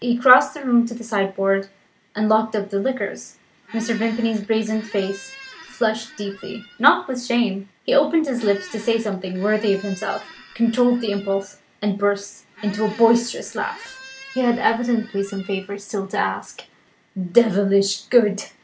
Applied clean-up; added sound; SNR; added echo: none; Squeak; 20 dB; none.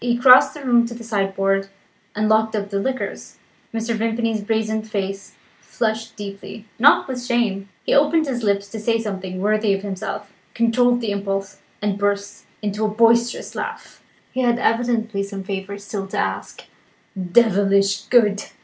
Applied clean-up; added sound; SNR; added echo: none; none; none; none.